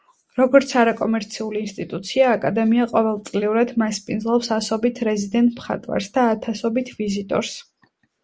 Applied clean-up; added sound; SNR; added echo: none; none; none; none.